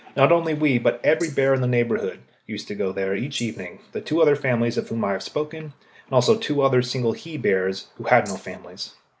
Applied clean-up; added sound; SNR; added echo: none; Rattle (instrument); 18 dB; none.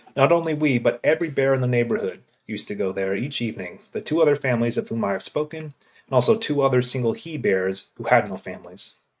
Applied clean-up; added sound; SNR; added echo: neural mask model RNNoise.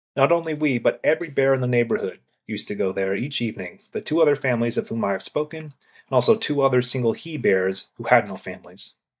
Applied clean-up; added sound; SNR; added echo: neural mask model DeepFilterNet 3.